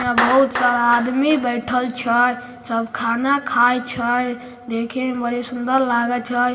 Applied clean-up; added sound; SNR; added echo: none; Clapping; 12 dB; reverberation time 1.3 s.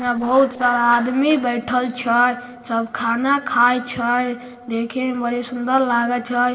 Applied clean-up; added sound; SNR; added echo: neural separator model SepFormer DNS4.